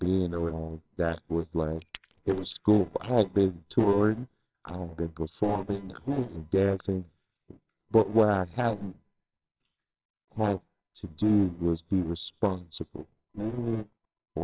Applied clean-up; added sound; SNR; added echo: neural separator model SepFormer WHAMR!.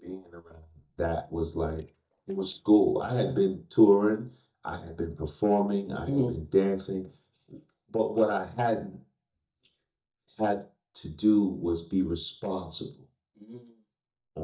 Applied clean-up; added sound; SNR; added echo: neural mask model DeepFilterNet 3.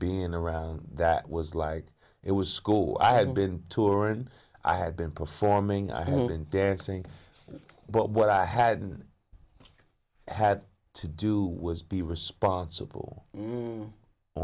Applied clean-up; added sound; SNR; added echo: none; none; none; none.